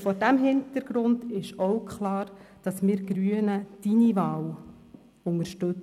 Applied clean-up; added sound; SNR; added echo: none; none; none; none.